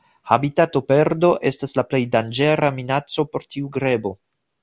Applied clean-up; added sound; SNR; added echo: none; none; none; none.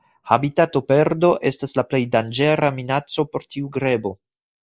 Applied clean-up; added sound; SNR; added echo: neural mask model Resemble Enhance denoiser.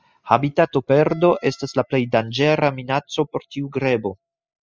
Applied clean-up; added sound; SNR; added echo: classical method spectral subtraction.